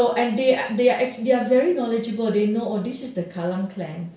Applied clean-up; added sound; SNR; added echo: none; none; none; none.